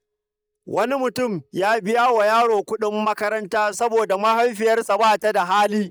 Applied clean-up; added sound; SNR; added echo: neural mask model DeepFilterNet 3.